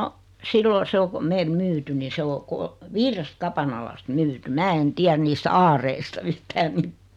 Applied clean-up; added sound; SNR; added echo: none; none; none; none.